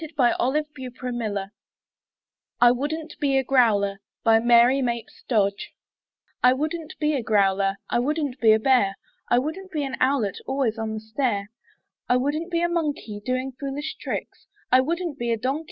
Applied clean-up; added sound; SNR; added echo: none; none; none; none.